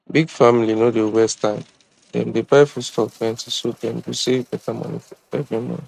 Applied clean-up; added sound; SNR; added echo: neural mask model RNNoise.